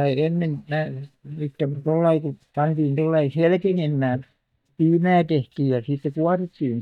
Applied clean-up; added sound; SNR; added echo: neural mask model DeepFilterNet 3.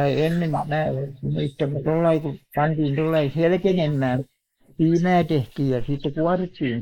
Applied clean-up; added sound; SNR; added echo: neural mask model Resemble Enhance denoiser.